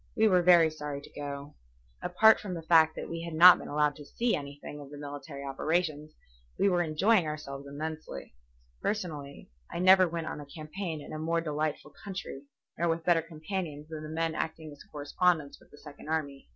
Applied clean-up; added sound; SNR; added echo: none; none; none; none.